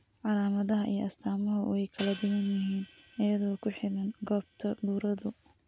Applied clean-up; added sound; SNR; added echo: none; Hi-hat; 20 dB; none.